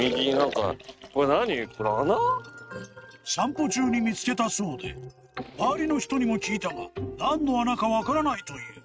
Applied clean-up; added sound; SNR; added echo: neural mask model RNNoise.